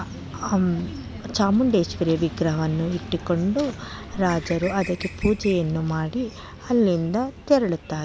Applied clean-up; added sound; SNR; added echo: none; Bird; 15 dB; none.